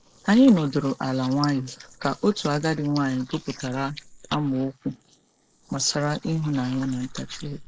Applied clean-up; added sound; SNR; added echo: neural mask model Resemble Enhance denoiser.